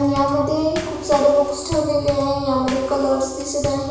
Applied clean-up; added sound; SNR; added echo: none; Bass drum / Snare drum / Drum kit; 12 dB; reverberation time 0.9 s.